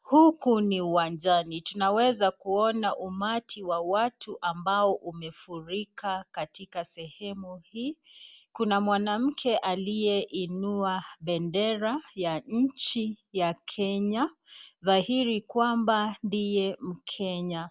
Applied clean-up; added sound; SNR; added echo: none; none; none; none.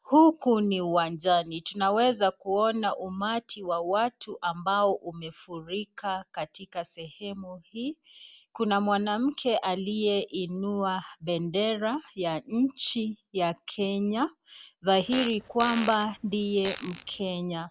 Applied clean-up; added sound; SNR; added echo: none; Fart; 12 dB; none.